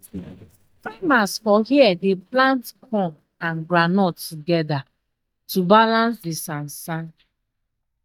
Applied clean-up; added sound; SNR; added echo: neural mask model DeepFilterNet 3.